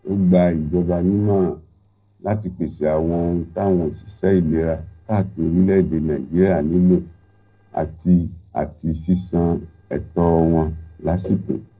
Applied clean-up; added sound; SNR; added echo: neural separator model SepFormer DNS4.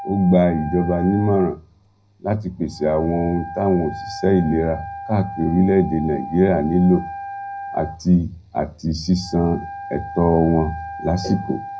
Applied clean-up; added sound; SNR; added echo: none; Wind instrument, woodwind instrument; 13 dB; reverberation time 0.4 s.